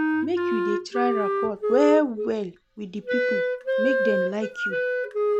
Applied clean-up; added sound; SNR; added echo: none; Wind instrument, woodwind instrument; -2 dB; none.